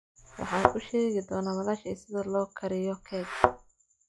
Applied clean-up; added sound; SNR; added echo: classical method log-MMSE.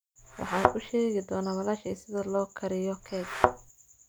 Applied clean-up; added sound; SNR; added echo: none; Thump, thud; -3 dB; none.